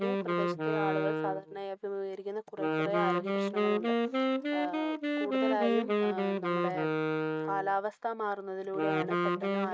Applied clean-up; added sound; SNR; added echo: neural mask model RNNoise.